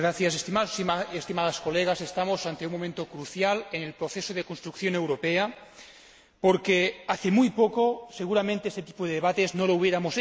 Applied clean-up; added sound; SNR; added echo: none; none; none; none.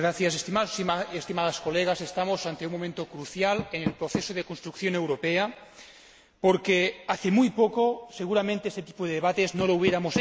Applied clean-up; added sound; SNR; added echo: none; Door; 13 dB; none.